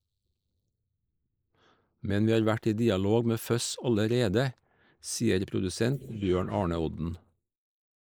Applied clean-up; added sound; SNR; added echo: neural mask model Resemble Enhance denoiser.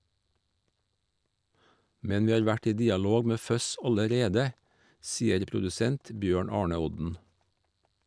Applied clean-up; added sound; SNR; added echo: none; none; none; none.